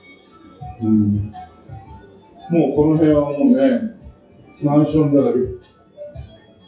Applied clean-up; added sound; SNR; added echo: classical method WPE with log-MMSE.